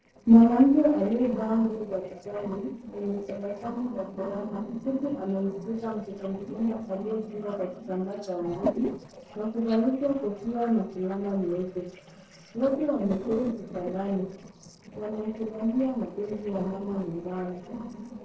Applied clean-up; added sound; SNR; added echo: neural separator model SepFormer DNS4.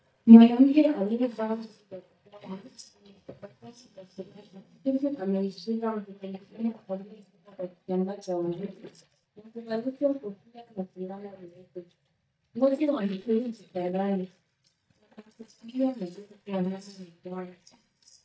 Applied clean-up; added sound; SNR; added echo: neural mask model DeepFilterNet 3.